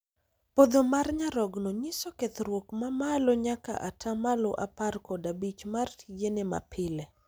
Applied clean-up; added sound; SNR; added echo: none; none; none; none.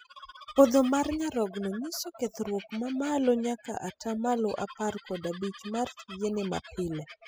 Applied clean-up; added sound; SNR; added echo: classical method spectral subtraction.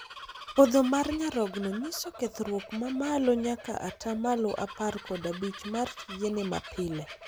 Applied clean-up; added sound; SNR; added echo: none; Bird vocalization, bird call, bird song; 15 dB; none.